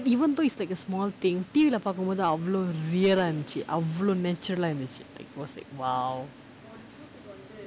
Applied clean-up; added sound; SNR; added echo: none; none; none; none.